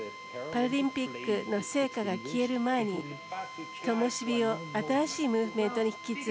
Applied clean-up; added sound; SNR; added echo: none; Drill; 14 dB; none.